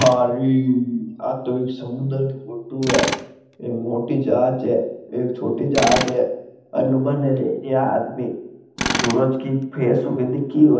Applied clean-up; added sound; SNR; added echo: none; Tools; 10 dB; reverberation time 0.8 s.